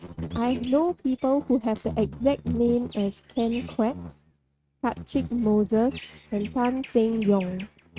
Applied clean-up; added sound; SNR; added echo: neural mask model RNNoise.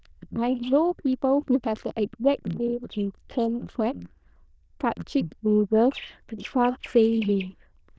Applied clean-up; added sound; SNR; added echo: neural diffusion model UNIVERSE++.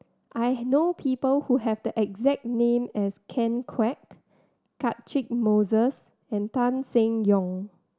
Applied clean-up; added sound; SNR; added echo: none; none; none; none.